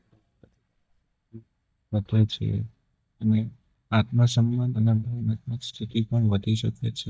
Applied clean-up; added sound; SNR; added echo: neural mask model DeepFilterNet 3.